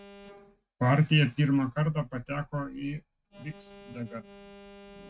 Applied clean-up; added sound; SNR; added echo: neural mask model RNNoise.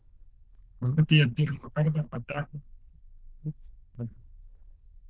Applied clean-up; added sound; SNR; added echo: neural diffusion model UNIVERSE++.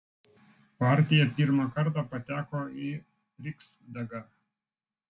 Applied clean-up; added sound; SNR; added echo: none; none; none; none.